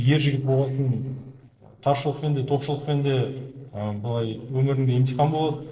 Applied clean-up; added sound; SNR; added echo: neural separator model SepFormer DNS4.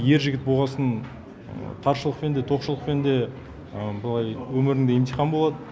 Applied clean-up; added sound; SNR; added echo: none; none; none; none.